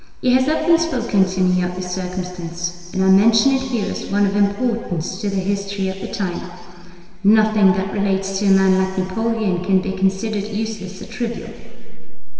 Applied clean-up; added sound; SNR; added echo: none; none; none; reverberation time 2.5 s.